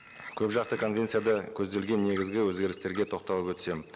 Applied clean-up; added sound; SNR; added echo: none; Bird; 18 dB; none.